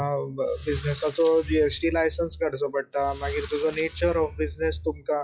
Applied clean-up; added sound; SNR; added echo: classical method log-MMSE.